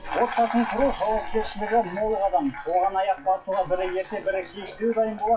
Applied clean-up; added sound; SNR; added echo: classical method WPE with log-MMSE.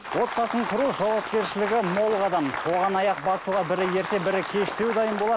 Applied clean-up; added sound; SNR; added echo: none; none; none; none.